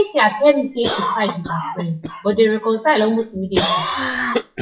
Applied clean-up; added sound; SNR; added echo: classical method WPE with log-MMSE.